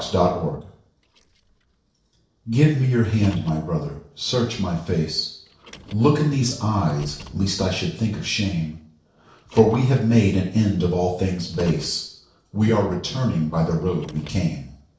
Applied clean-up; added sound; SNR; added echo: neural separator model SepFormer DNS4.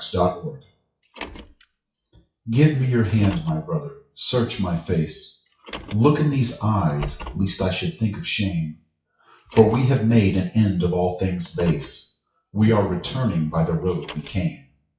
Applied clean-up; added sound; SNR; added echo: classical method WPE with log-MMSE.